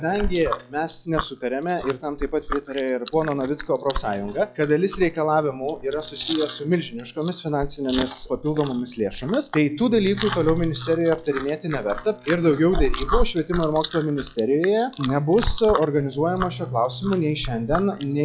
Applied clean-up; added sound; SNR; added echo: classical method log-MMSE.